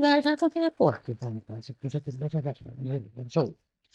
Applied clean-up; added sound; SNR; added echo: neural mask model DeepFilterNet 3.